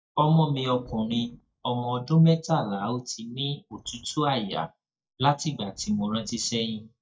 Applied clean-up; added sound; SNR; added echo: neural mask model DeepFilterNet 3.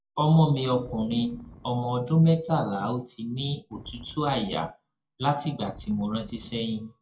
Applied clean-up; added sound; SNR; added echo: none; Wind; 20 dB; reverberation time 0.2 s.